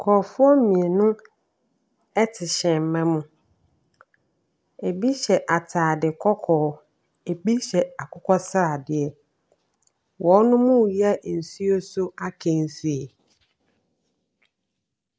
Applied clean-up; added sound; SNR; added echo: none; none; none; none.